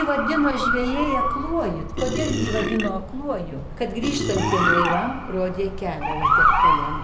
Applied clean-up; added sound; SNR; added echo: none; Motor vehicle (road) / Siren + Burping, eructation; -1 dB; none.